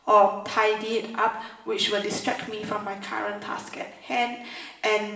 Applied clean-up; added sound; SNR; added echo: none; none; none; reverberation time 1.0 s.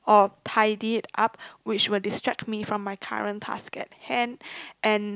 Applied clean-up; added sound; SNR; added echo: none; none; none; none.